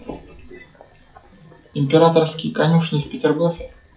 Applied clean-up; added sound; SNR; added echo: classical method WPE with log-MMSE.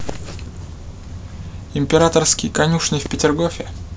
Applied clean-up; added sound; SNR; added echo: none; none; none; none.